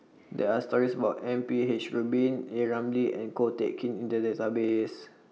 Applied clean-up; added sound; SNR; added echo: none; none; none; none.